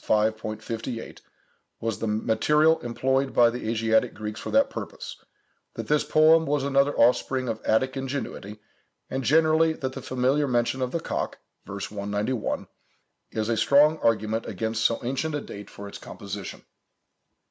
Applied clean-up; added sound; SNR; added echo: none; none; none; none.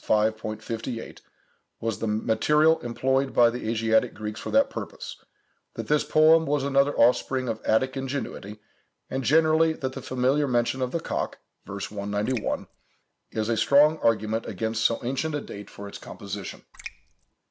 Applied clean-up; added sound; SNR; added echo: none; Raindrop; 17 dB; none.